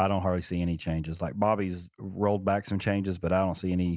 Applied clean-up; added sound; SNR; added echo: none; none; none; none.